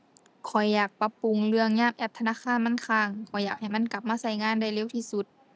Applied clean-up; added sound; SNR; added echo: none; none; none; none.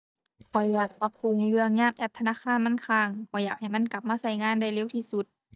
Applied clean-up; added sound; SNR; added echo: neural mask model DeepFilterNet 3.